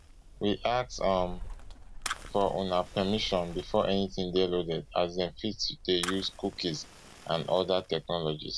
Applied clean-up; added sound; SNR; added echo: none; Bird + Fire; 12 dB; none.